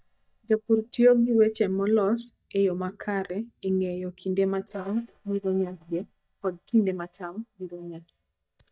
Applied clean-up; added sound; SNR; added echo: neural mask model DeepFilterNet 3.